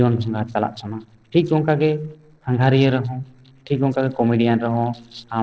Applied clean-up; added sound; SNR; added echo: neural separator model SepFormer DNS4.